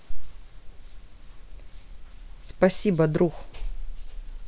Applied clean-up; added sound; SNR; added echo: none; none; none; none.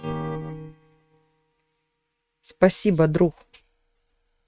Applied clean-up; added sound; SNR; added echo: neural mask model RNNoise.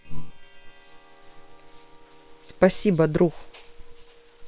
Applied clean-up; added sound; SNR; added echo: neural separator model SepFormer WHAM!.